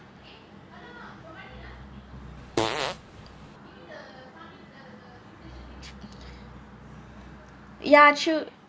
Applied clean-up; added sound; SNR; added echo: none; Fart; 3 dB; none.